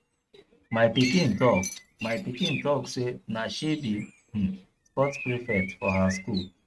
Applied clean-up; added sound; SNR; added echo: neural mask model RNNoise.